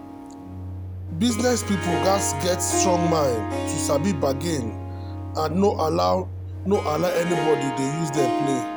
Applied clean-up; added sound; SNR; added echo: none; Harp + Microwave oven; 4 dB; none.